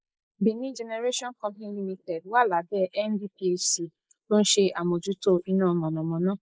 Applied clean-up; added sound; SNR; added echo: neural mask model Resemble Enhance denoiser.